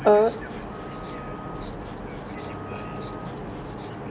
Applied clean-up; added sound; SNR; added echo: none; Writing + Wind instrument, woodwind instrument; 19 dB; none.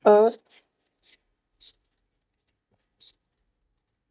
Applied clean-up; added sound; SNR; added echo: neural mask model DeepFilterNet 3.